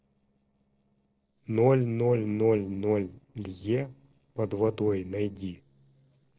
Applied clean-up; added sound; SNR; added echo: neural separator model SepFormer DNS4.